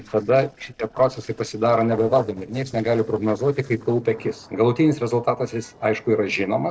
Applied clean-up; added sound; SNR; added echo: neural separator model SepFormer DNS4.